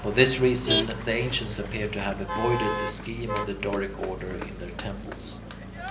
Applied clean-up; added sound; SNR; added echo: none; Motor vehicle (road); 5 dB; reverberation time 0.5 s.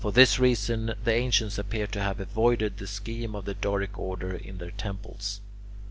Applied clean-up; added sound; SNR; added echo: none; none; none; none.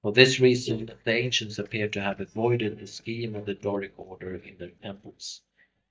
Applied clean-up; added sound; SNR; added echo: neural mask model DeepFilterNet 3.